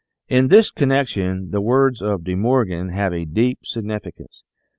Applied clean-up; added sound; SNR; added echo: none; none; none; none.